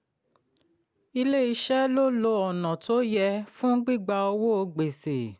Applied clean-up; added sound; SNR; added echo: none; none; none; none.